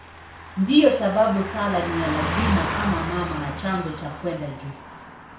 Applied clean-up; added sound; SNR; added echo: none; Car passing by; 6 dB; reverberation time 0.6 s.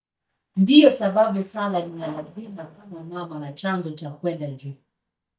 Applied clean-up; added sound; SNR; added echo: neural mask model DeepFilterNet 3.